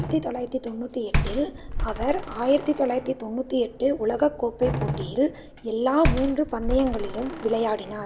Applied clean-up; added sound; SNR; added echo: none; Slam; 5 dB; none.